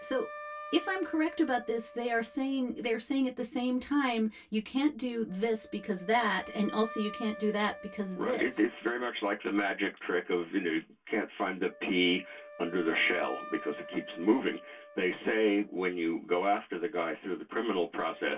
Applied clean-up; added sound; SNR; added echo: none; Wind instrument, woodwind instrument; 17 dB; reverberation time 0.1 s.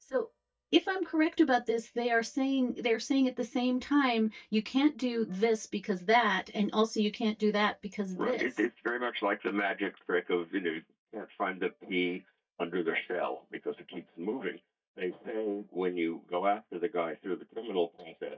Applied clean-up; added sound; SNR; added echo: neural mask model DeepFilterNet 3.